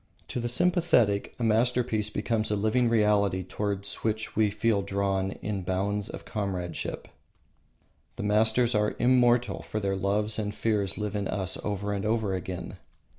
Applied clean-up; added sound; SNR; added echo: none; none; none; none.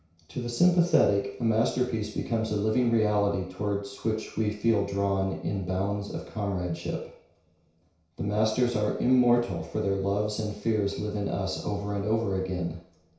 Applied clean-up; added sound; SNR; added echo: none; none; none; reverberation time 0.6 s.